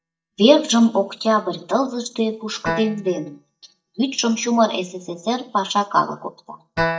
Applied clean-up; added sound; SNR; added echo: neural mask model DeepFilterNet 3.